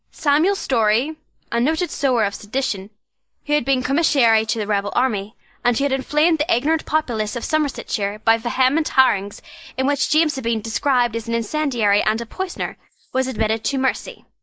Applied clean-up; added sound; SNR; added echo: neural mask model Resemble Enhance denoiser.